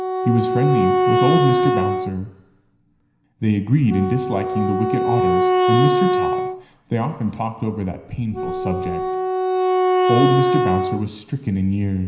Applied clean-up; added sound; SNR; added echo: none; Wind instrument, woodwind instrument; -1 dB; reverberation time 0.9 s.